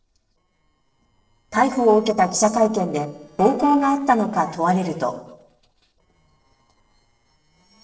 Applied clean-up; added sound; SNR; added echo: neural separator model SepFormer DNS4.